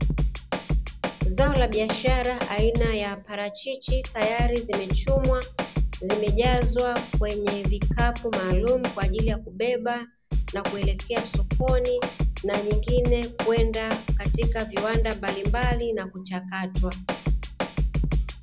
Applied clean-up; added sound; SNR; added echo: none; Drum kit; -2 dB; none.